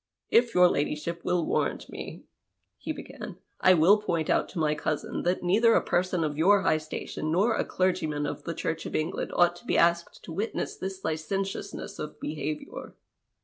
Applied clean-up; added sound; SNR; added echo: none; none; none; none.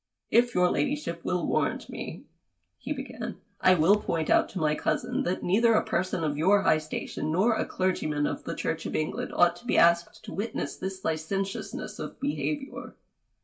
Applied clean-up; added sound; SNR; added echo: none; Walk, footsteps; 20 dB; reverberation time 0.2 s.